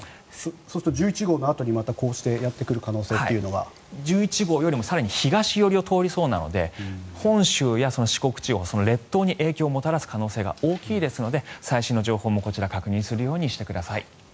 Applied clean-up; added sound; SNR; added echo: none; none; none; none.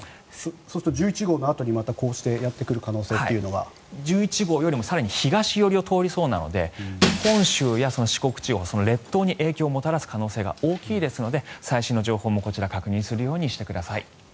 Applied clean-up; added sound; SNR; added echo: none; Shatter; 7 dB; none.